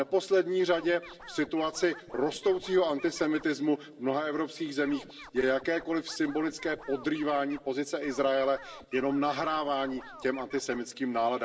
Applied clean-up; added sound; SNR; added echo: none; Scratching (performance technique); 19 dB; reverberation time 0.6 s.